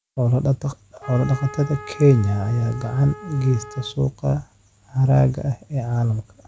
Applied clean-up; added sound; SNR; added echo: none; Trumpet; 17 dB; none.